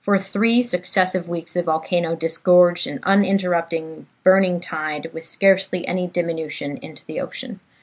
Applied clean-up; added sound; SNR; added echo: none; none; none; none.